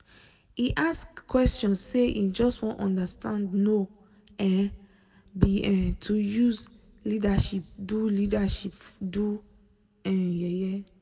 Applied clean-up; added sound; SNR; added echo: none; none; none; reverberation time 0.9 s.